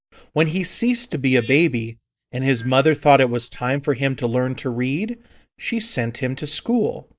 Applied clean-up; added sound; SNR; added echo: neural mask model Resemble Enhance denoiser.